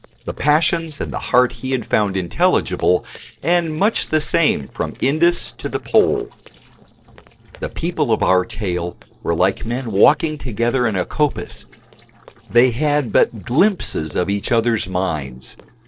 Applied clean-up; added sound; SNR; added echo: neural separator model SepFormer DNS4.